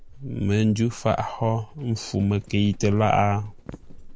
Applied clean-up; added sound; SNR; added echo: none; Livestock, farm animals, working animals; 18 dB; none.